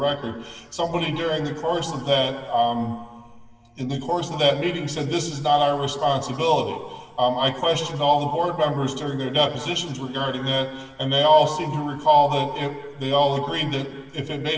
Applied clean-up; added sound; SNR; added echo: none; none; none; reverberation time 2.4 s.